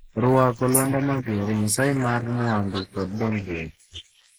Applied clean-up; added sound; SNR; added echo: neural mask model Resemble Enhance denoiser.